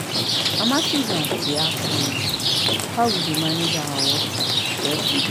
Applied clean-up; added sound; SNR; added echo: none; Rain; -5 dB; none.